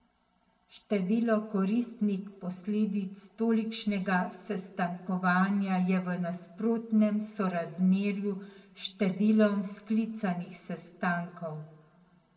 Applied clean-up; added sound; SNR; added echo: none; none; none; reverberation time 1.2 s.